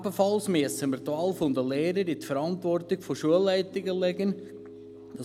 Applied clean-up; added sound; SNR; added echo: none; Piano; 17 dB; none.